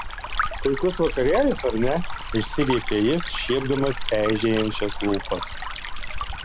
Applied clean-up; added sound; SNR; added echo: none; Stream; 4 dB; none.